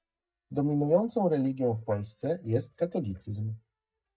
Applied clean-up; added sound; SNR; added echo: neural mask model DeepFilterNet 3.